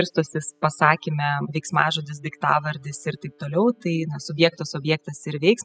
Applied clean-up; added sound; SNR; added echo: classical method spectral subtraction.